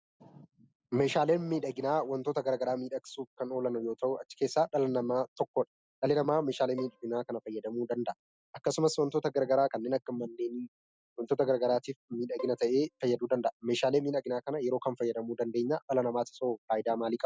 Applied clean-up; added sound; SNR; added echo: none; Bowed string instrument; 20 dB; none.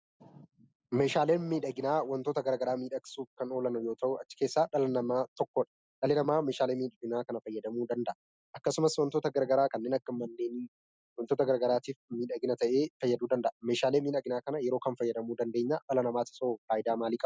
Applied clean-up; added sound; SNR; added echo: none; none; none; none.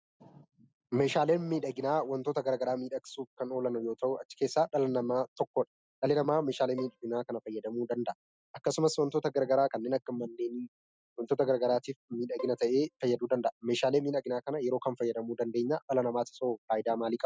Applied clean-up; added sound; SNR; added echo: neural mask model RNNoise.